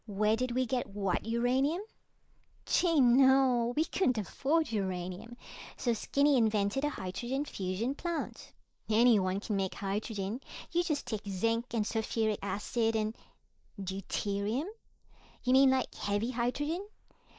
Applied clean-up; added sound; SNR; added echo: neural mask model Resemble Enhance denoiser.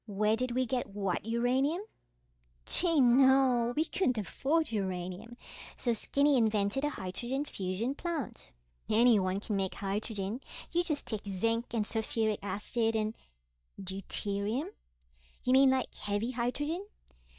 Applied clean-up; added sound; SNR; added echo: neural mask model DeepFilterNet 3.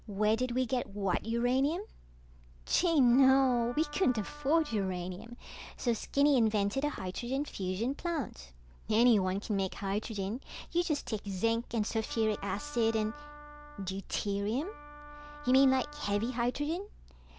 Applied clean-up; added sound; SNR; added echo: none; Wind instrument, woodwind instrument; 18 dB; none.